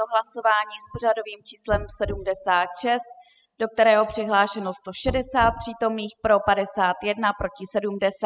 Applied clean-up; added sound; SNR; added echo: classical method spectral subtraction.